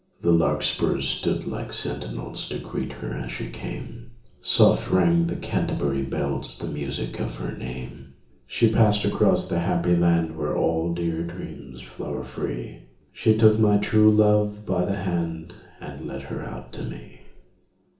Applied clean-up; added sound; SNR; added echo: none; none; none; reverberation time 0.7 s.